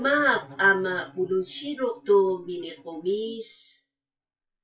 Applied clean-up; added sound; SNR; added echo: classical method WPE with log-MMSE.